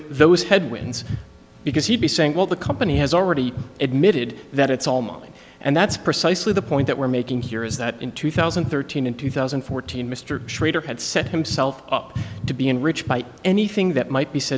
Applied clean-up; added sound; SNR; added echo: none; Bass guitar; 12 dB; none.